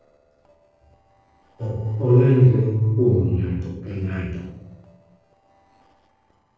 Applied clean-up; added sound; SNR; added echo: neural separator model SepFormer DNS4.